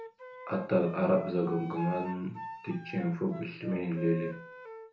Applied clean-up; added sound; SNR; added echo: none; Wind instrument, woodwind instrument; 12 dB; reverberation time 0.7 s.